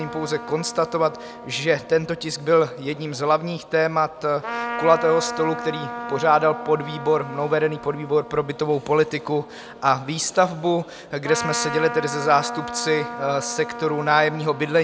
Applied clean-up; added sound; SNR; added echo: none; Trumpet; 11 dB; none.